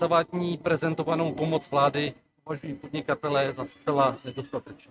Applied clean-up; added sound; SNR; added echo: neural mask model RNNoise.